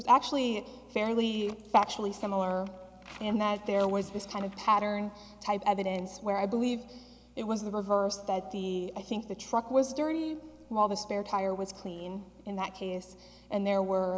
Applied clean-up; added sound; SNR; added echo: none; none; none; none.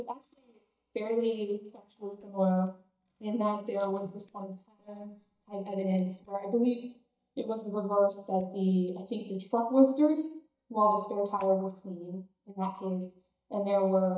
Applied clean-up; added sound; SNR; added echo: neural mask model DeepFilterNet 3.